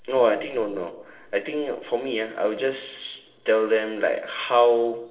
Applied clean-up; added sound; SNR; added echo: neural separator model SepFormer DNS4.